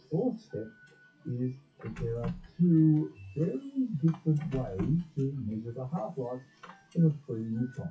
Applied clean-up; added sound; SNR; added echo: classical method WPE with log-MMSE.